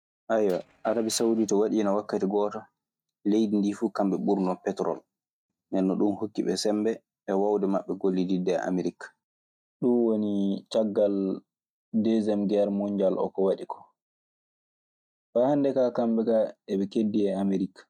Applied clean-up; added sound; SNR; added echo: neural mask model RNNoise.